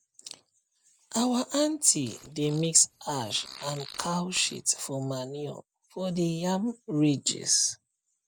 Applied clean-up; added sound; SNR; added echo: none; Fart; 19 dB; none.